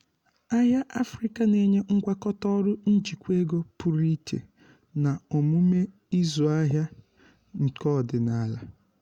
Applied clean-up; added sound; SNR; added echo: none; none; none; none.